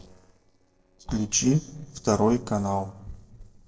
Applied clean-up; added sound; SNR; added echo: neural separator model SepFormer DNS4.